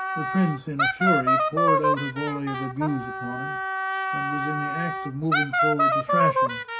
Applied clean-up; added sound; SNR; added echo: none; Wind instrument, woodwind instrument; -4 dB; reverberation time 0.4 s.